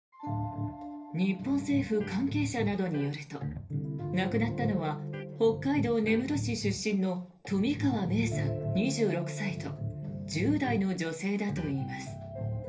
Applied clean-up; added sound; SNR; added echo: none; Electric guitar; 16 dB; reverberation time 0.3 s.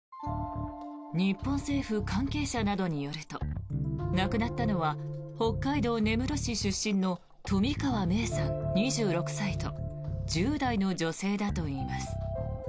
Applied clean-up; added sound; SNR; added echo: none; none; none; none.